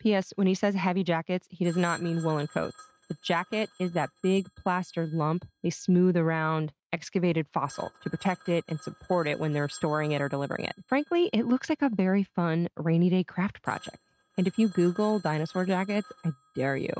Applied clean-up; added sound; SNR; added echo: neural mask model RNNoise.